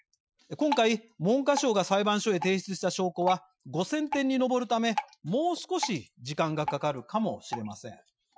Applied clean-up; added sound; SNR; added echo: classical method Wiener filter.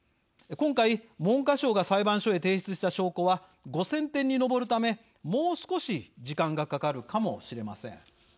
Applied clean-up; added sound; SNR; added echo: none; none; none; none.